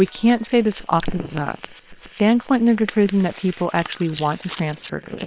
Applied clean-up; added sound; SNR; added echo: neural separator model SepFormer WHAM!.